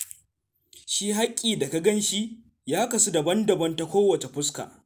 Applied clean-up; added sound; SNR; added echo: none; none; none; none.